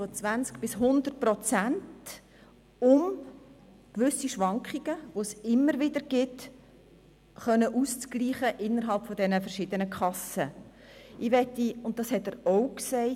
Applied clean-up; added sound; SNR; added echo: none; none; none; none.